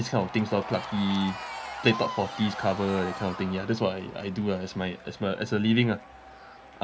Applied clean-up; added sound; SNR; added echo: none; Crowd / Cheering; 11 dB; none.